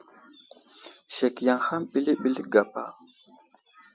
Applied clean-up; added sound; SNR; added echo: none; none; none; none.